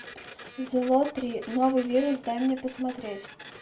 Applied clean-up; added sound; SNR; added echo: none; Printer; 16 dB; reverberation time 0.3 s.